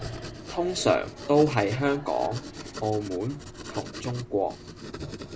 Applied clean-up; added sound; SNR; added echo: none; Writing; 11 dB; none.